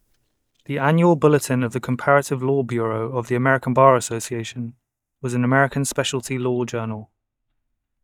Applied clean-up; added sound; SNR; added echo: neural mask model DeepFilterNet 3.